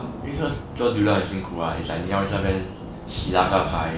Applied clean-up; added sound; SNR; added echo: none; Traffic noise, roadway noise + Thunder; 11 dB; none.